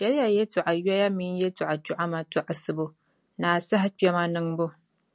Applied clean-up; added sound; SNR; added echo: none; none; none; none.